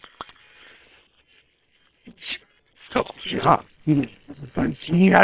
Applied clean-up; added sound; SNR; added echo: neural separator model SepFormer WHAM!.